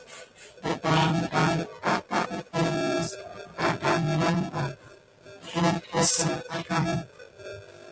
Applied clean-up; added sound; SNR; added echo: none; none; none; none.